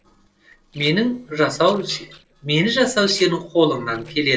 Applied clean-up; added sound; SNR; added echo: neural separator model SepFormer DNS4.